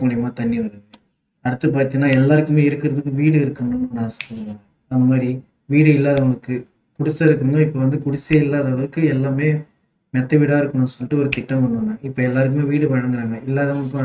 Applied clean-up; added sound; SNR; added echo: neural mask model RNNoise.